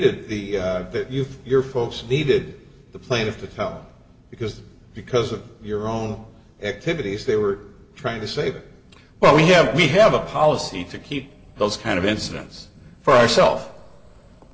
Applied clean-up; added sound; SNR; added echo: none; none; none; reverberation time 0.5 s.